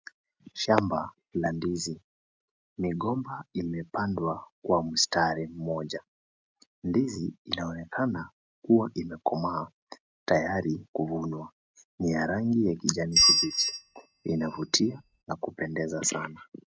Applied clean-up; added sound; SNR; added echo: neural mask model RNNoise.